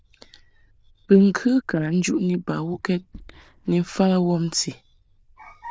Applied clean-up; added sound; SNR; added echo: neural diffusion model UNIVERSE++.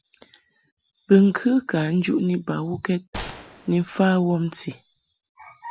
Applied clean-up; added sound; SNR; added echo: none; Gunshot, gunfire; 16 dB; none.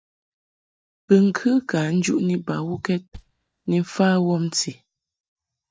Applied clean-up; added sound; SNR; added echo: neural mask model DeepFilterNet 3.